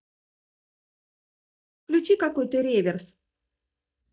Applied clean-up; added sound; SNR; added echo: neural mask model DeepFilterNet 3.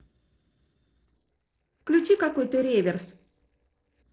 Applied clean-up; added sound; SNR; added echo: neural separator model SepFormer DNS4.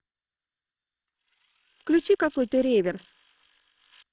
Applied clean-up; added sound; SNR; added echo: neural separator model SepFormer WHAMR!.